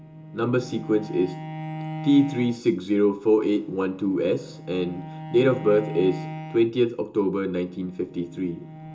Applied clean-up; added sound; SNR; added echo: none; Bowed string instrument; 13 dB; reverberation time 0.2 s.